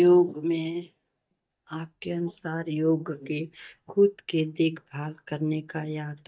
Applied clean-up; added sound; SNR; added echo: neural mask model DeepFilterNet 3.